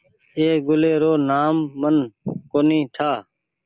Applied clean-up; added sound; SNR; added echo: none; none; none; none.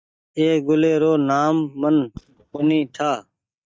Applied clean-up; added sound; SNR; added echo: neural mask model DeepFilterNet 3.